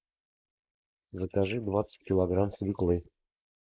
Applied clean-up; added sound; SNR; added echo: neural mask model Resemble Enhance denoiser.